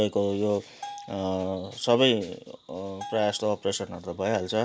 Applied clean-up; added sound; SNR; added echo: none; Bell; 18 dB; none.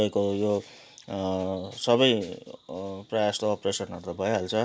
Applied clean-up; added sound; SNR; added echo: none; none; none; none.